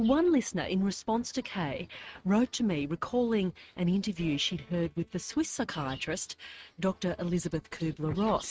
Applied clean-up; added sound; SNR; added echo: neural mask model RNNoise.